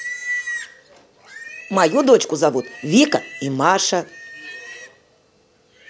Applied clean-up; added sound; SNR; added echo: none; Livestock, farm animals, working animals; 13 dB; none.